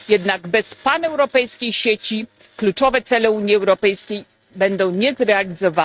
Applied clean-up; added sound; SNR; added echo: neural mask model RNNoise.